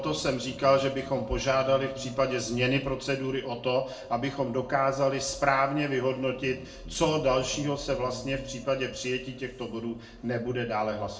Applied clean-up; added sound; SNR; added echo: none; Guitar; 17 dB; reverberation time 0.3 s.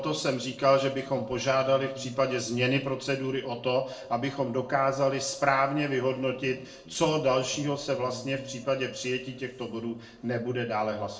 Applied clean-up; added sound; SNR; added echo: neural separator model SepFormer DNS4.